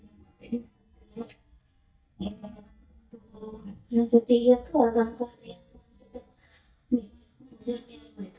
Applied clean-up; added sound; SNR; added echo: neural mask model DeepFilterNet 3.